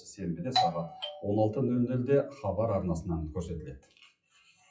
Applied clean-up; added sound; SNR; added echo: classical method WPE with log-MMSE.